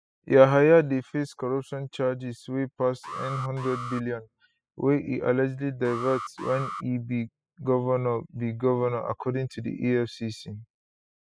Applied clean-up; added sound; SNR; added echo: classical method spectral subtraction.